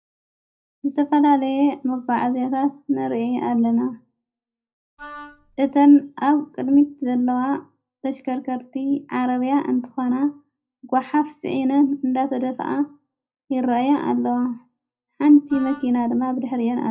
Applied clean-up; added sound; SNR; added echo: neural mask model DeepFilterNet 3.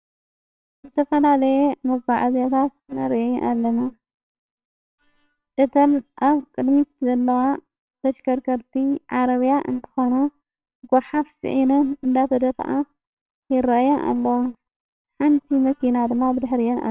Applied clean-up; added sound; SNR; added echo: neural separator model SepFormer WHAMR!.